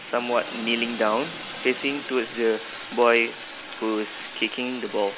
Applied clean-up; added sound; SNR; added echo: none; Fire; 12 dB; none.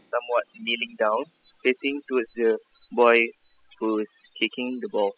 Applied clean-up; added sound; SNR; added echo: classical method spectral subtraction.